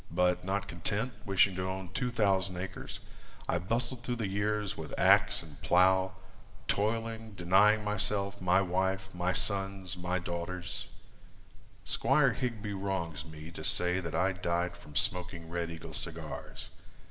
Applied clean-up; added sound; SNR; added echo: none; none; none; reverberation time 1.2 s.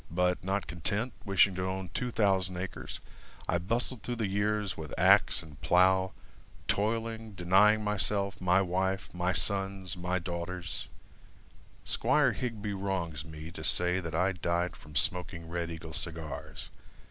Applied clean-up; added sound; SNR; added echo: none; none; none; none.